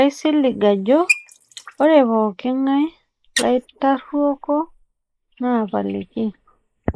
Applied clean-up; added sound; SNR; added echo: neural mask model Resemble Enhance denoiser.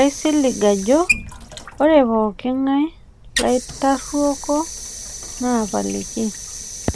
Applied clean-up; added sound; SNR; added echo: none; Sink (filling or washing) / Water; 9 dB; none.